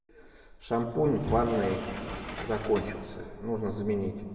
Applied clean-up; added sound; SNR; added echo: none; Sliding door; 9 dB; reverberation time 2.0 s.